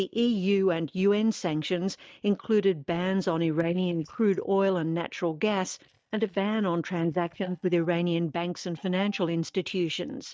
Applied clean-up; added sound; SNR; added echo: neural mask model DeepFilterNet 3.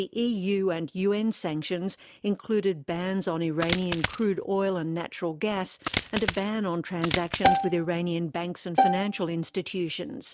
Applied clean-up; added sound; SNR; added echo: none; Coin (dropping) + Bowed string instrument; -1 dB; none.